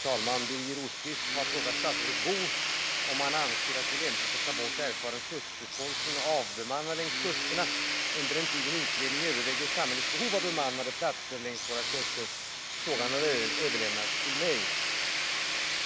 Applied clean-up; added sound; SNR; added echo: none; Tools; -4 dB; none.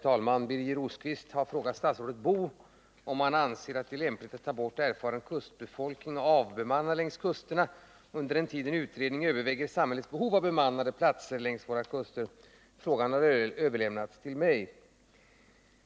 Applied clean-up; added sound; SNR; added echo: none; none; none; none.